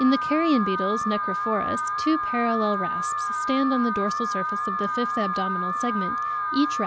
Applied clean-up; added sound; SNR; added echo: none; Alarm; 0 dB; none.